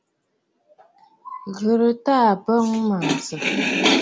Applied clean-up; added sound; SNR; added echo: none; none; none; none.